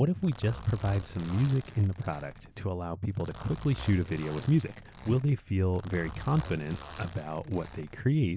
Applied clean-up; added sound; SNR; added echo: none; Zipper (clothing); 15 dB; none.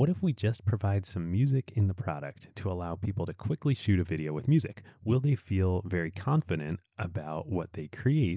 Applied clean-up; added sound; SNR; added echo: none; none; none; none.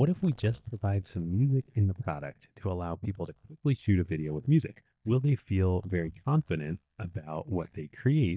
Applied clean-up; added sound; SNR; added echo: neural mask model DeepFilterNet 3.